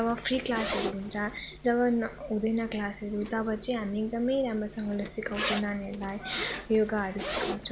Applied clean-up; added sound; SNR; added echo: none; Zipper (clothing); 8 dB; none.